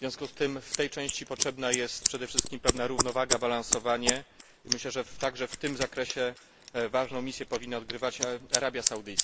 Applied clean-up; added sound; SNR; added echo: neural mask model Resemble Enhance denoiser.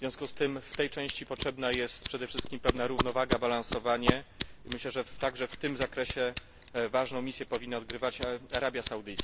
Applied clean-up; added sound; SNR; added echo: none; Scissors; -1 dB; none.